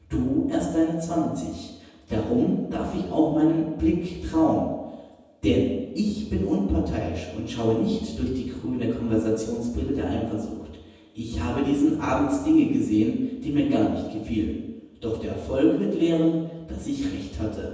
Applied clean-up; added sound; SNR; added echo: none; none; none; reverberation time 1.1 s.